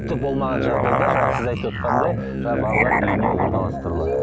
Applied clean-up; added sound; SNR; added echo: none; Musical instrument; -2 dB; none.